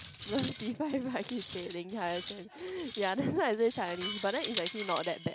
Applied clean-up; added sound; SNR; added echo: none; Cutlery, silverware; -2 dB; none.